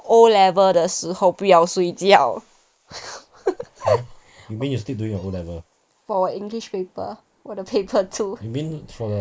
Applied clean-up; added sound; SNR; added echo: neural mask model Resemble Enhance denoiser.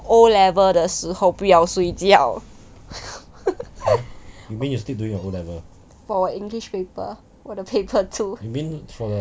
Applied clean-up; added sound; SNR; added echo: none; none; none; none.